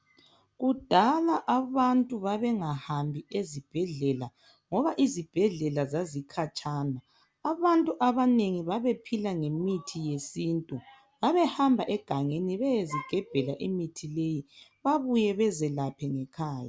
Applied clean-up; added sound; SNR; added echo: none; none; none; none.